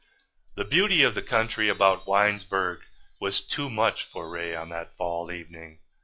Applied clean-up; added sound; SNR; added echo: classical method log-MMSE.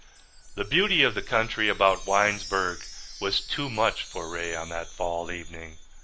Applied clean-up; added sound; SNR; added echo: none; Wind chime; 17 dB; none.